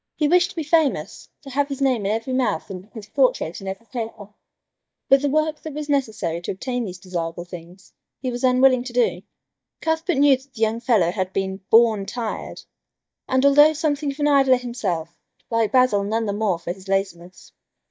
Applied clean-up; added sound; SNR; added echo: neural mask model DeepFilterNet 3.